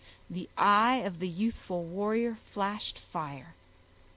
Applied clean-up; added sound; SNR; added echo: none; none; none; none.